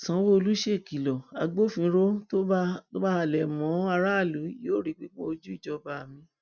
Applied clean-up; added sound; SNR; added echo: none; none; none; none.